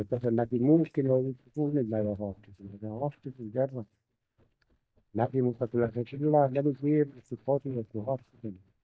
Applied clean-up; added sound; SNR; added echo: neural mask model DeepFilterNet 3.